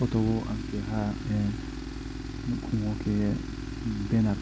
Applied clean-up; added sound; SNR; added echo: none; Tools; 6 dB; none.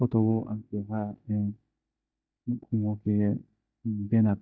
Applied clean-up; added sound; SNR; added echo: neural mask model DeepFilterNet 3.